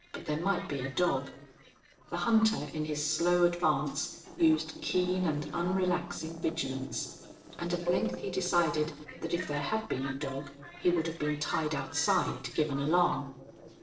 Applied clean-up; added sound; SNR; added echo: neural separator model SepFormer DNS4.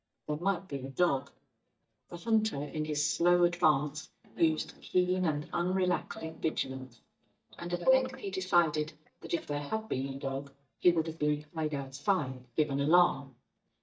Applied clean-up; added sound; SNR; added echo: neural mask model DeepFilterNet 3.